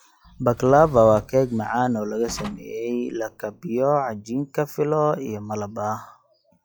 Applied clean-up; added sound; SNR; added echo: classical method log-MMSE.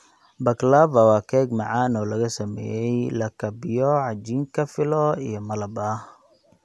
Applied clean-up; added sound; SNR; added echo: none; none; none; none.